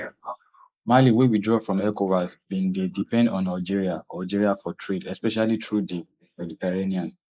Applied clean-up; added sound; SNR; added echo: neural mask model Resemble Enhance denoiser.